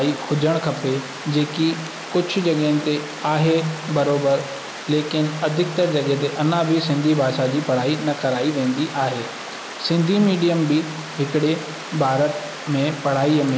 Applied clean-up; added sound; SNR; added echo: none; Water; 12 dB; none.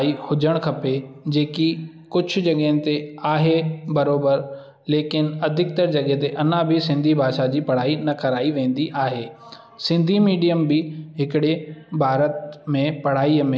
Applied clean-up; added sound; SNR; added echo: none; none; none; none.